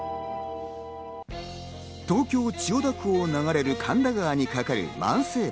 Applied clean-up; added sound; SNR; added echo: none; none; none; none.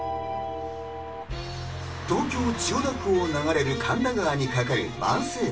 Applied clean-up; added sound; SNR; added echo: none; Car passing by; 14 dB; reverberation time 0.2 s.